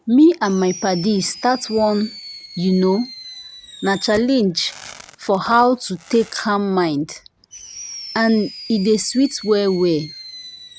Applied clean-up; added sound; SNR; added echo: none; Fireworks; 18 dB; none.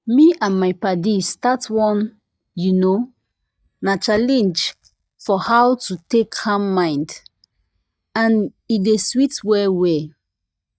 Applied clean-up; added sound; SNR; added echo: neural mask model DeepFilterNet 3.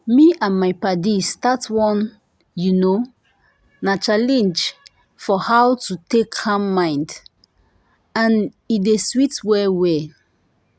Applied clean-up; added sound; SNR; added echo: none; none; none; none.